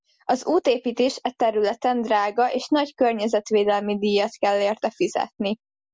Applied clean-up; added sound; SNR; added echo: none; none; none; none.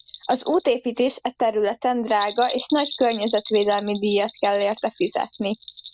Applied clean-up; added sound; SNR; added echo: none; Bell; 16 dB; none.